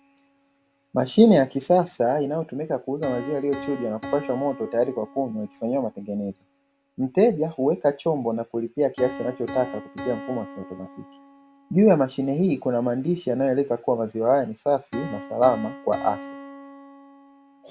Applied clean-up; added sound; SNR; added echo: none; Piano; 16 dB; none.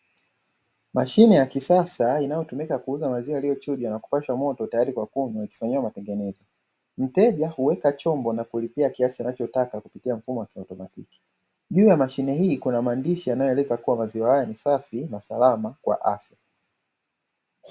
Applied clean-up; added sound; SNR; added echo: none; none; none; none.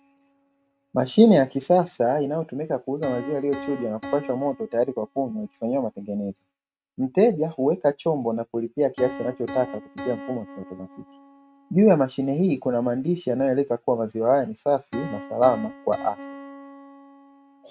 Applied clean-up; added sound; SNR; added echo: neural mask model RNNoise.